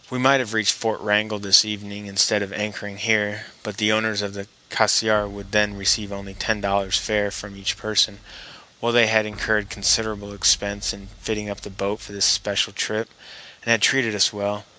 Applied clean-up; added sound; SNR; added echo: none; Boom; 18 dB; none.